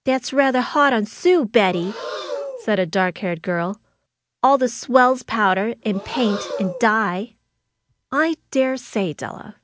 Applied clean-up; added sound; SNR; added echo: none; Breathing; 15 dB; none.